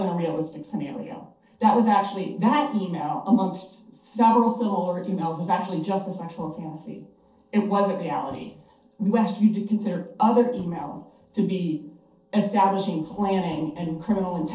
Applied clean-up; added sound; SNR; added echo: neural separator model SepFormer DNS4.